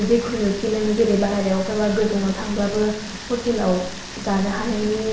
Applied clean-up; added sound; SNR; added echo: none; Rain; 15 dB; reverberation time 0.9 s.